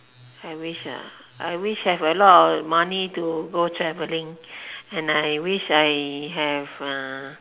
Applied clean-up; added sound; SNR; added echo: none; none; none; none.